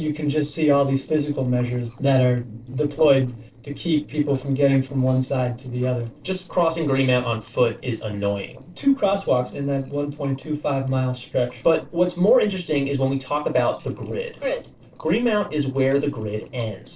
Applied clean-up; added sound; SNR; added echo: neural separator model SepFormer DNS4.